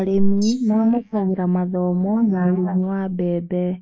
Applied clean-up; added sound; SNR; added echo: neural mask model Resemble Enhance denoiser.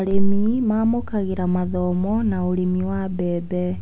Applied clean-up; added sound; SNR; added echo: none; none; none; none.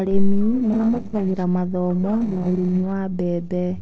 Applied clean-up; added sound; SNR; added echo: neural separator model SepFormer DNS4.